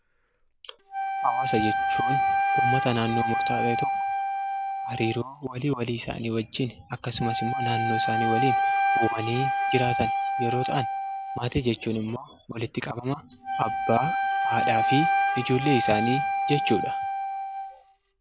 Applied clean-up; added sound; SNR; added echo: none; Wind instrument, woodwind instrument; -1 dB; none.